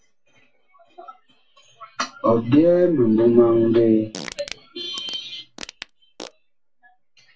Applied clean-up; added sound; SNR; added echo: none; Fart; 17 dB; reverberation time 0.2 s.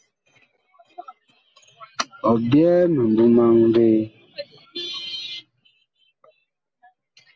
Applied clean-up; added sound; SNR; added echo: none; none; none; none.